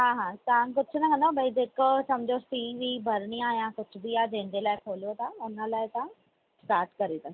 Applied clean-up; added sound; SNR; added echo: none; none; none; none.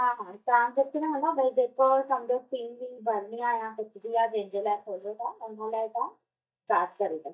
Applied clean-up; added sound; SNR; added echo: neural mask model DeepFilterNet 3.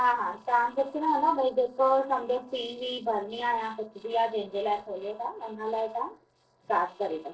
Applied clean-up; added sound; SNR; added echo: neural separator model SepFormer DNS4.